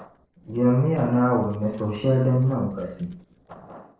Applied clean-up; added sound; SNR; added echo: neural separator model SepFormer DNS4.